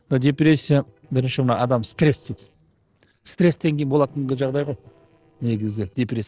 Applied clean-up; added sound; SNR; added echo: neural separator model SepFormer DNS4.